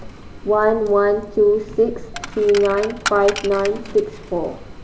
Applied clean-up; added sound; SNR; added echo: none; Coin (dropping); 13 dB; none.